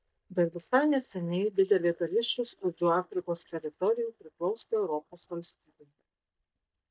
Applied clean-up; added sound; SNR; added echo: neural mask model DeepFilterNet 3.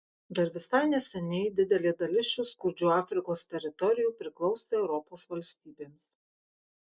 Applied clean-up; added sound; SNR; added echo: none; none; none; none.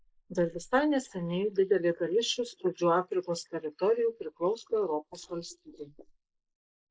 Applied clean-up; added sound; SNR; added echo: neural mask model Resemble Enhance denoiser.